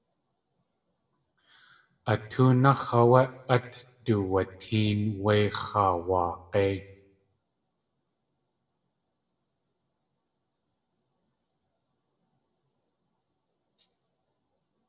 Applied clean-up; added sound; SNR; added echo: none; none; none; reverberation time 0.5 s.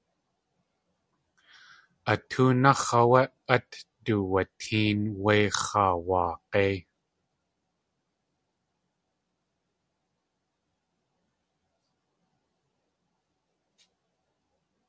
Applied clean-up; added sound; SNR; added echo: none; none; none; none.